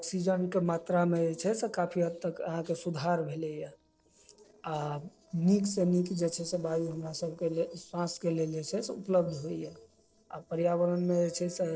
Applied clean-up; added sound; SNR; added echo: neural separator model SepFormer DNS4.